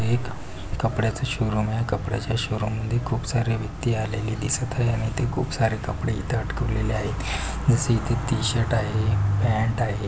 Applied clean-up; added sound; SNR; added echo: none; none; none; none.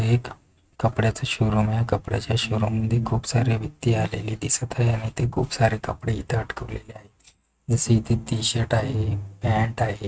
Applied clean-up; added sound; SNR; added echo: neural mask model RNNoise.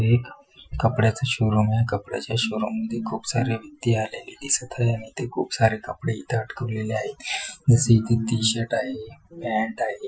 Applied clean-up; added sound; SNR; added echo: classical method Wiener filter.